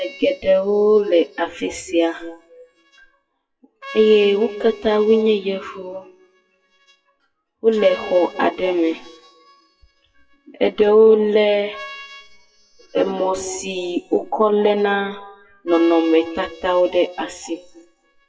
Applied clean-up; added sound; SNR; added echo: classical method WPE with log-MMSE.